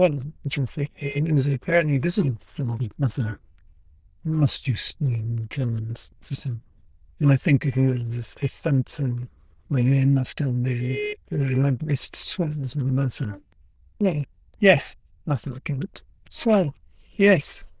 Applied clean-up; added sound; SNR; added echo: neural diffusion model UNIVERSE++.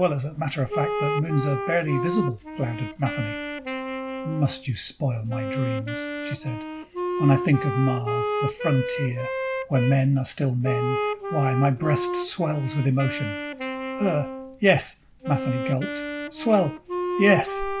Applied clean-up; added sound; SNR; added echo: none; Wind instrument, woodwind instrument; 5 dB; none.